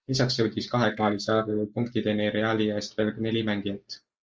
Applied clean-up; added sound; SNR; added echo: neural mask model Resemble Enhance denoiser.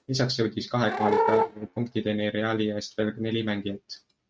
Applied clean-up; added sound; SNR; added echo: neural mask model RNNoise.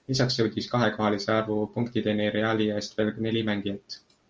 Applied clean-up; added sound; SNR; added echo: none; none; none; none.